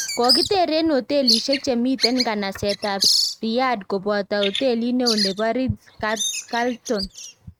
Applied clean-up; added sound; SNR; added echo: neural mask model RNNoise.